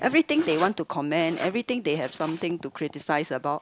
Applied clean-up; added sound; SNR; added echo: none; Writing; 14 dB; none.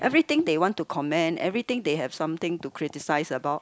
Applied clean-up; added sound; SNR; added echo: none; none; none; none.